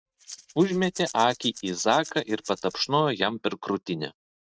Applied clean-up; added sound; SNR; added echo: neural mask model RNNoise.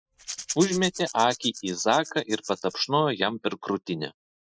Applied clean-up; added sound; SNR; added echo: classical method Wiener filter.